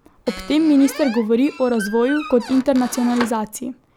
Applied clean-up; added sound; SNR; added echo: none; Squeak; 14 dB; none.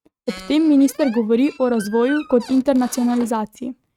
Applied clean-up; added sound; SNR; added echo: neural mask model RNNoise.